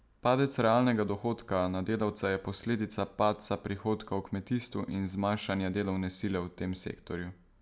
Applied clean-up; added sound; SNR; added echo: none; none; none; none.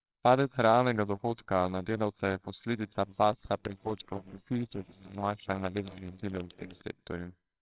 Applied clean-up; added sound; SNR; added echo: neural separator model SepFormer WHAMR!.